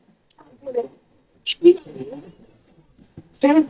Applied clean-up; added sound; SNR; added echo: neural mask model DeepFilterNet 3.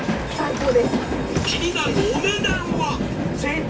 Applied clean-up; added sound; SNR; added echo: none; Train; 0 dB; reverberation time 0.2 s.